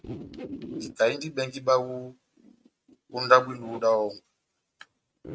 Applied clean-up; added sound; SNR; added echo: neural mask model RNNoise.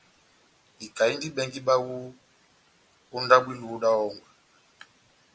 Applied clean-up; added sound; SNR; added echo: none; none; none; none.